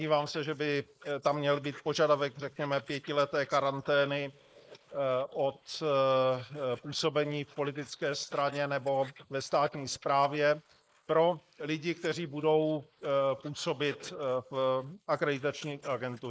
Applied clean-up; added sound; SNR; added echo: neural mask model Resemble Enhance denoiser.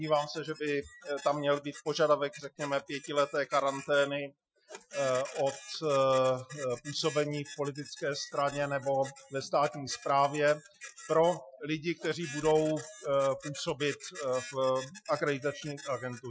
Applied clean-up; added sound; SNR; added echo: classical method Wiener filter.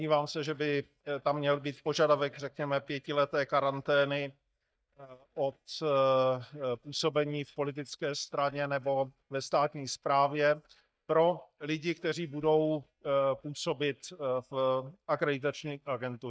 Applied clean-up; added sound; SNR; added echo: neural mask model DeepFilterNet 3.